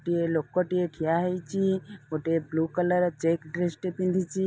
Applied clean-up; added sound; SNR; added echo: none; none; none; none.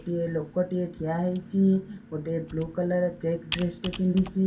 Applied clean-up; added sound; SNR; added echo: none; Computer keyboard; 16 dB; reverberation time 0.2 s.